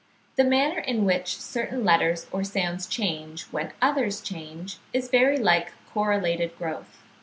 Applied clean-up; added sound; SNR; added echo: none; none; none; none.